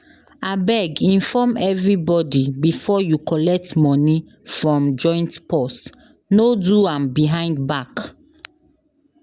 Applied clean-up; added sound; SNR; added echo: none; none; none; none.